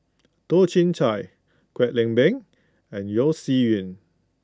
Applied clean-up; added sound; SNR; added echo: none; none; none; none.